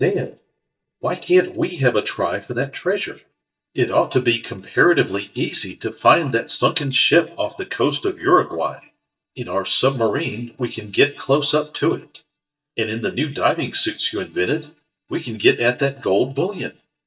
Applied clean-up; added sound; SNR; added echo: neural mask model DeepFilterNet 3.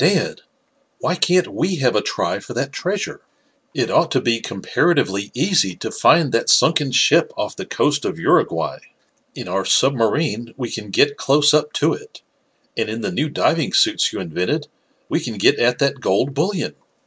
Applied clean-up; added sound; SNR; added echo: none; none; none; none.